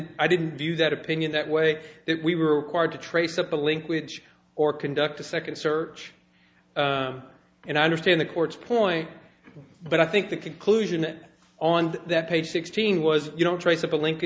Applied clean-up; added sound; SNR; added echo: none; none; none; none.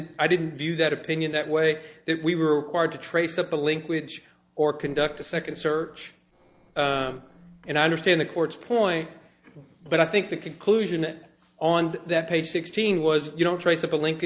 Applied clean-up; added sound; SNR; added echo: neural separator model SepFormer DNS4.